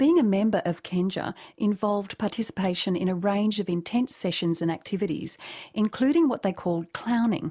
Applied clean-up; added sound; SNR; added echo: none; none; none; none.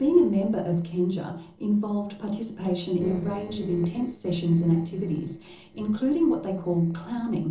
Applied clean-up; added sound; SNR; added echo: neural separator model SepFormer DNS4.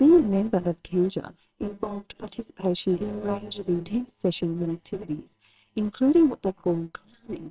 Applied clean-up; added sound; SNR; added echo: neural separator model SepFormer WHAMR!.